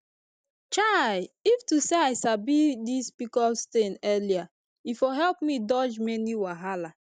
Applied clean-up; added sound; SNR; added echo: none; none; none; none.